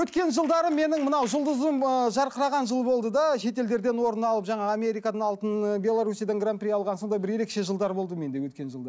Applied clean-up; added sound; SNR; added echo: none; none; none; none.